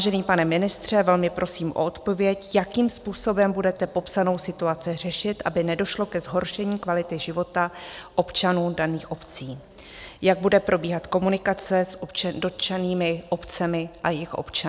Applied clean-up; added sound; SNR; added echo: none; none; none; none.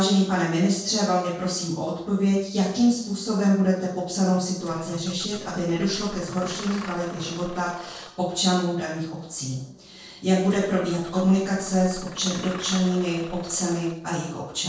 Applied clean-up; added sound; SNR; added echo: neural separator model SepFormer DNS4.